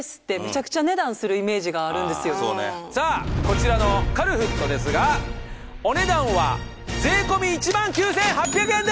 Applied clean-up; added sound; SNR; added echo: none; none; none; none.